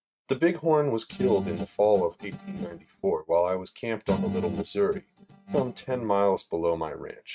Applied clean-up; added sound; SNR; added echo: neural mask model RNNoise.